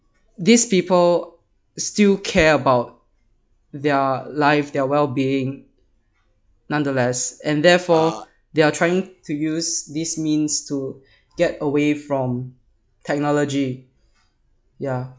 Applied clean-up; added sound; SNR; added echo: classical method log-MMSE.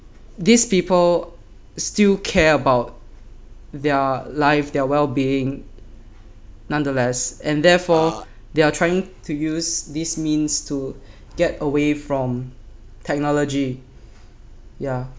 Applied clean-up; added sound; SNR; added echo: none; Burping, eructation; 8 dB; none.